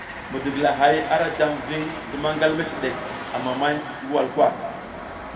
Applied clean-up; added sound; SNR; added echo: none; Train; 10 dB; reverberation time 1.9 s.